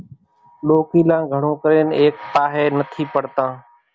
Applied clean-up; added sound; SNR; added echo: none; none; none; none.